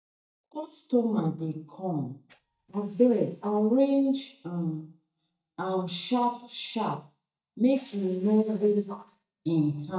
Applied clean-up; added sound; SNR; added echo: neural mask model DeepFilterNet 3.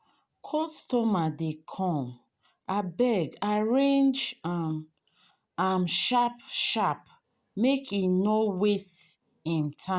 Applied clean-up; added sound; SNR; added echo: none; none; none; none.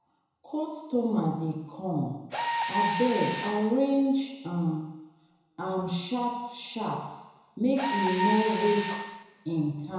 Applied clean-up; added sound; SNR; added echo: none; Mechanisms; 6 dB; reverberation time 1.0 s.